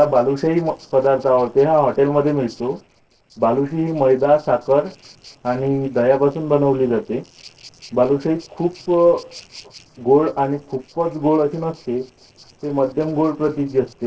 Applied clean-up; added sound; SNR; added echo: neural separator model SepFormer DNS4.